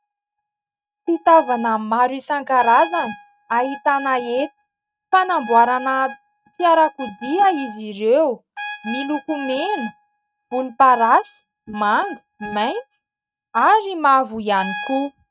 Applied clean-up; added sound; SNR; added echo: neural mask model RNNoise.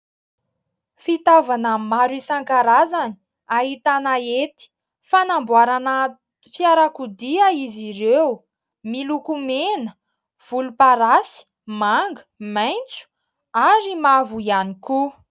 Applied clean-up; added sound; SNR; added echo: none; none; none; none.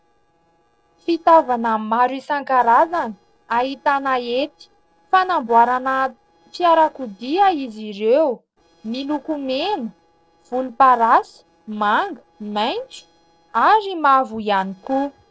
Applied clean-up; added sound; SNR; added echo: neural separator model SepFormer DNS4.